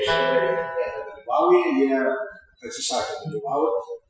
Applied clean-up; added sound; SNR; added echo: classical method Wiener filter.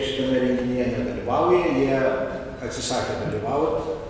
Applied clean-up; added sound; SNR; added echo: none; none; none; none.